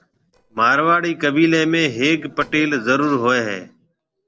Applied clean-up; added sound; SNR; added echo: neural separator model SepFormer DNS4.